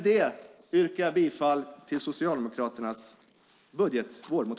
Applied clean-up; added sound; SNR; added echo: neural mask model Resemble Enhance denoiser.